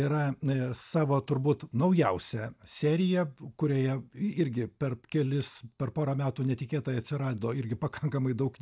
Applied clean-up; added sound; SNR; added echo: none; none; none; none.